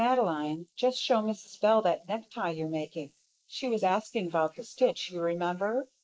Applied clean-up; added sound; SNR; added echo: neural mask model Resemble Enhance denoiser.